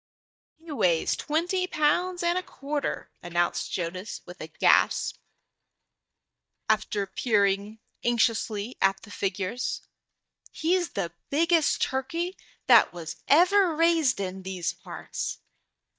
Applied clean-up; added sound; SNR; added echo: neural mask model DeepFilterNet 3.